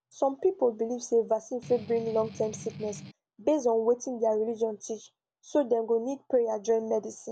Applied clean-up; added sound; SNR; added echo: none; Strum; 15 dB; none.